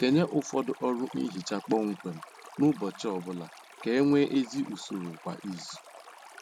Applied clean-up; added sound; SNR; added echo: none; Stream; 19 dB; none.